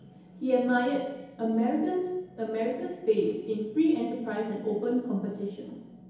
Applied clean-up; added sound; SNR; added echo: none; none; none; reverberation time 2.2 s.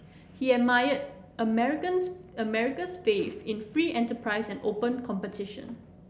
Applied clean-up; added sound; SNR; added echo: none; none; none; none.